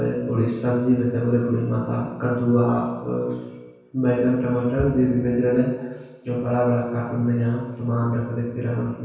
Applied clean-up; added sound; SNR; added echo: none; none; none; reverberation time 1.2 s.